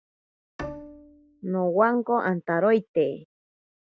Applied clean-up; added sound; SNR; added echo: none; Bowed string instrument; 16 dB; none.